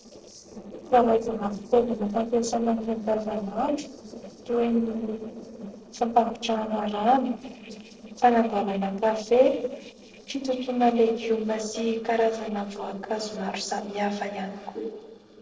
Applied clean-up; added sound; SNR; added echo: neural separator model SepFormer DNS4.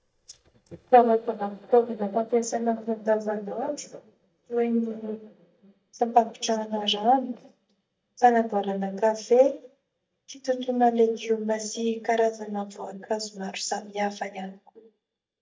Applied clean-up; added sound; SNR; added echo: neural mask model DeepFilterNet 3.